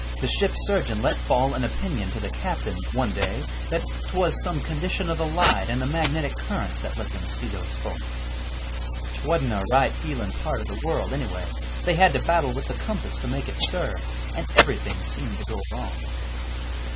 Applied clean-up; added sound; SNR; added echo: none; none; none; none.